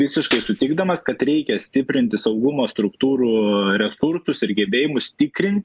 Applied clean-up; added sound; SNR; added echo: none; Gunshot, gunfire; 14 dB; none.